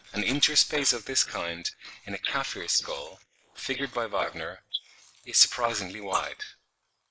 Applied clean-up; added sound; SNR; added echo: neural mask model Resemble Enhance denoiser.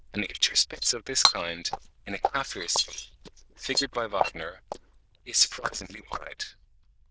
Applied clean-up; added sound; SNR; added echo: neural diffusion model UNIVERSE++.